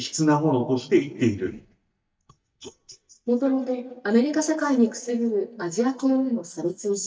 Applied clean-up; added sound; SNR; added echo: neural mask model DeepFilterNet 3.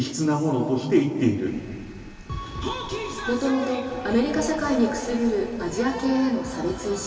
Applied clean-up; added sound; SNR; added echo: none; Engine; 19 dB; reverberation time 2.7 s.